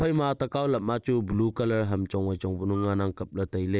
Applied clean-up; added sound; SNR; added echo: neural mask model Resemble Enhance denoiser.